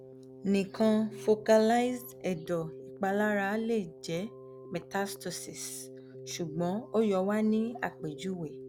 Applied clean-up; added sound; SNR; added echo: none; Keyboard (musical); 16 dB; none.